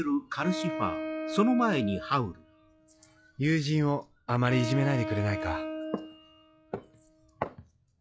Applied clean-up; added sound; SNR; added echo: classical method log-MMSE.